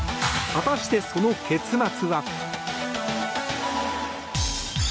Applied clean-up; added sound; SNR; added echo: none; none; none; none.